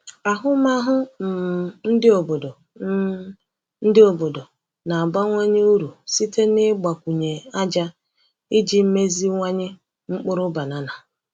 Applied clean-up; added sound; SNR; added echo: none; none; none; none.